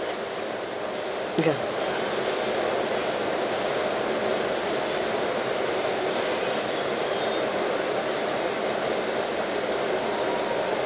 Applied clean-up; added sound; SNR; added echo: none; none; none; none.